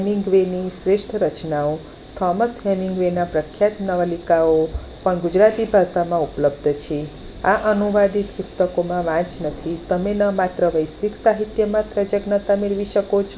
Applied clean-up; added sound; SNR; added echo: none; none; none; none.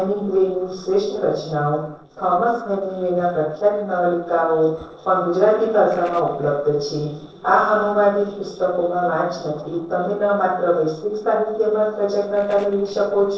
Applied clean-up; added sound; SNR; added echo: neural separator model SepFormer DNS4.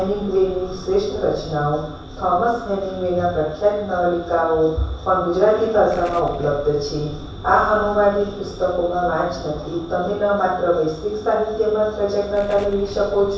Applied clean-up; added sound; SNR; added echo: none; Explosion; 20 dB; reverberation time 0.7 s.